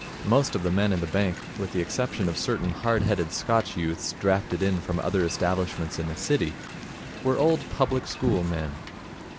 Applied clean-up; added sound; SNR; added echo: none; Wind; 10 dB; none.